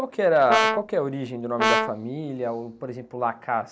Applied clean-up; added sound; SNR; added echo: none; Brass instrument; 1 dB; none.